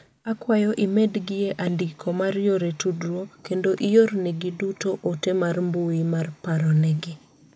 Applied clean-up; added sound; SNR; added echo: none; none; none; none.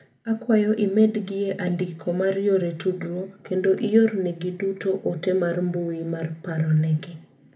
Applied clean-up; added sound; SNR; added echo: none; none; none; reverberation time 0.3 s.